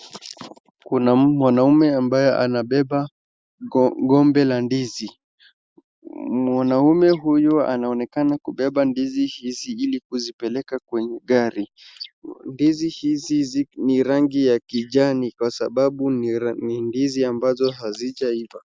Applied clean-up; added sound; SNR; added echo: none; none; none; none.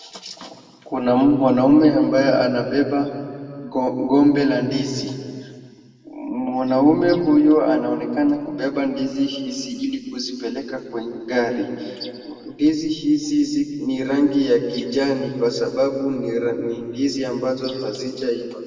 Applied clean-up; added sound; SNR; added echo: none; none; none; reverberation time 2.1 s.